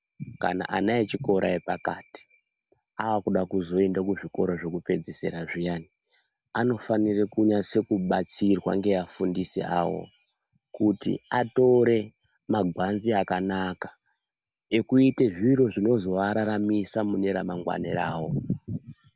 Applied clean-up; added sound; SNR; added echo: none; none; none; none.